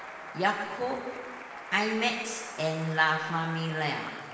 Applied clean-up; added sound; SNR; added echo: none; Applause; 12 dB; reverberation time 1.4 s.